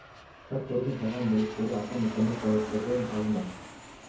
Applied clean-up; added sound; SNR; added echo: none; Aircraft; 13 dB; reverberation time 0.6 s.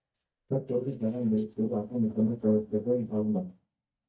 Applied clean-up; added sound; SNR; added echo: neural mask model DeepFilterNet 3.